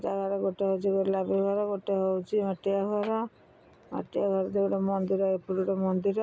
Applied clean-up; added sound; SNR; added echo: none; none; none; none.